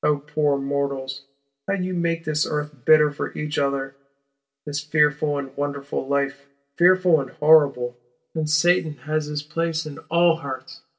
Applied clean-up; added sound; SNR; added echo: none; none; none; reverberation time 0.2 s.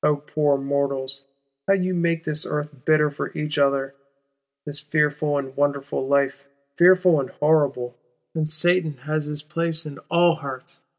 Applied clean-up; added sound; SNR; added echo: none; none; none; none.